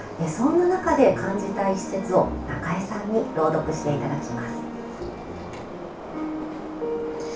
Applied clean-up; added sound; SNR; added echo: none; Subway, metro, underground; 11 dB; reverberation time 0.3 s.